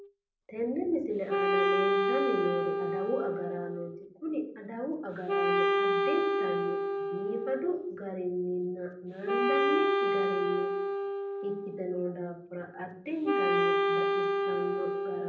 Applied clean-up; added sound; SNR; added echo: none; Wind instrument, woodwind instrument; -5 dB; reverberation time 0.6 s.